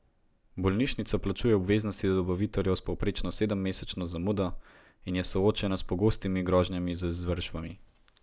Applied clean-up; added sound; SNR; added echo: none; none; none; none.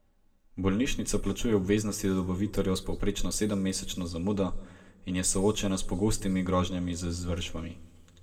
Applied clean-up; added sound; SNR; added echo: none; none; none; reverberation time 1.0 s.